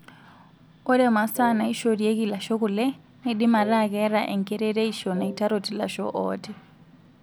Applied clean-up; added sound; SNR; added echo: none; Wind instrument, woodwind instrument; 15 dB; none.